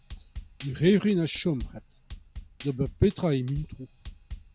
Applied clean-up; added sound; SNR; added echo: none; Drum kit; 15 dB; none.